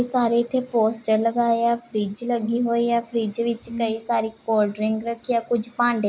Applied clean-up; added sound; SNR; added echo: none; Brass instrument; 11 dB; none.